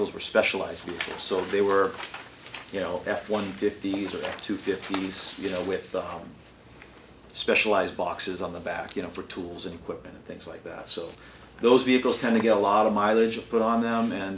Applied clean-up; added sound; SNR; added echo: none; none; none; none.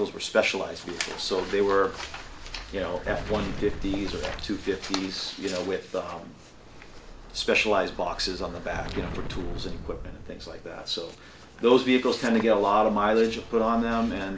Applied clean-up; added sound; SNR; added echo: none; Explosion; 12 dB; none.